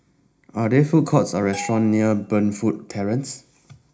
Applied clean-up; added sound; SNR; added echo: none; Bell; 18 dB; reverberation time 0.4 s.